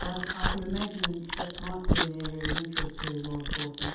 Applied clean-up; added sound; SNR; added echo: none; Chewing, mastication; -4 dB; reverberation time 0.8 s.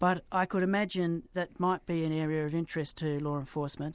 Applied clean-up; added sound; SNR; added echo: none; none; none; none.